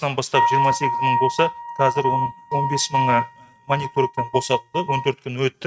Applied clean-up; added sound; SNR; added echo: neural mask model RNNoise.